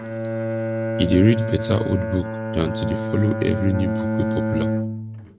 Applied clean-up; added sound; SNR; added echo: neural mask model RNNoise.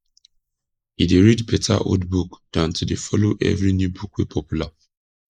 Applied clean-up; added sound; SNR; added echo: neural mask model Resemble Enhance denoiser.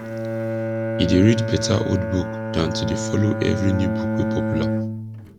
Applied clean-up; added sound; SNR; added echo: none; Bowed string instrument; 2 dB; none.